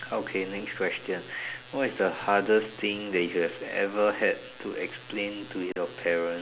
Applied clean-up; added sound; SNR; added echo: none; none; none; none.